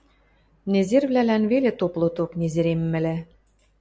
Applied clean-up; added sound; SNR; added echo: none; none; none; none.